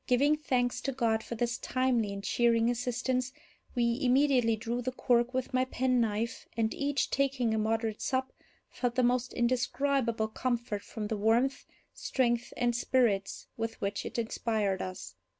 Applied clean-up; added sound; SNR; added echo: none; none; none; none.